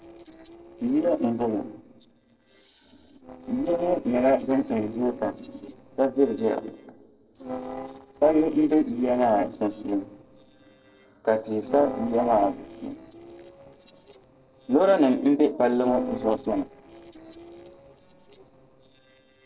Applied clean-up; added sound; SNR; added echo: neural separator model SepFormer DNS4.